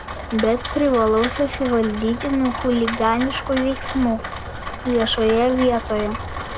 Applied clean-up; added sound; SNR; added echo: none; Rain; 8 dB; none.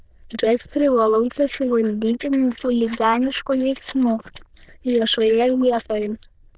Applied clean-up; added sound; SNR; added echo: neural diffusion model UNIVERSE++.